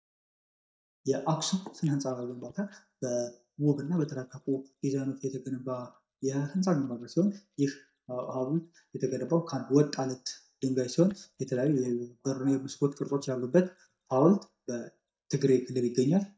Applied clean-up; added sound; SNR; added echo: neural mask model DeepFilterNet 3.